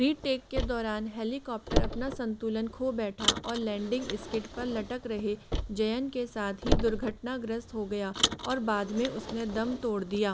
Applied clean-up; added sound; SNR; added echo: none; Car; 3 dB; none.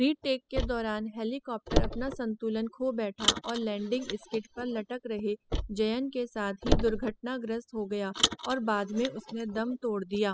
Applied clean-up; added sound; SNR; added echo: classical method spectral subtraction.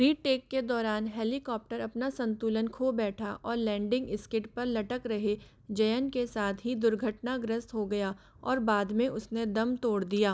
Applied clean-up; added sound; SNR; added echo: none; none; none; none.